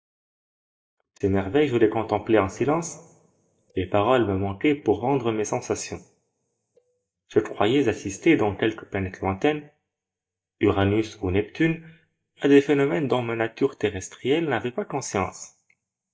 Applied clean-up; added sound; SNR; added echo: neural mask model DeepFilterNet 3.